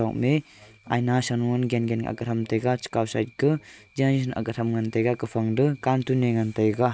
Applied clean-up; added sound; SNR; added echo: none; none; none; none.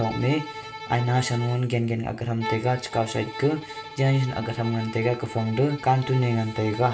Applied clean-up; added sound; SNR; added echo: none; Bowed string instrument; 13 dB; reverberation time 0.4 s.